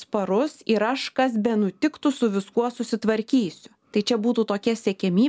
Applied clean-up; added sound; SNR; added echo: none; none; none; none.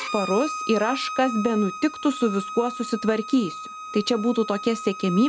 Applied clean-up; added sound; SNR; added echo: none; Bowed string instrument; 10 dB; none.